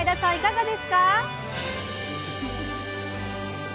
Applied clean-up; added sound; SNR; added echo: none; Trumpet; 18 dB; none.